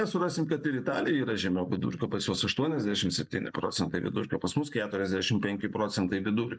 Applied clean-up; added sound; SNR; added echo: neural mask model Resemble Enhance denoiser.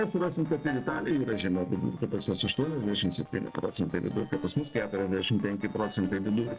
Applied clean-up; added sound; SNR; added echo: neural separator model SepFormer DNS4.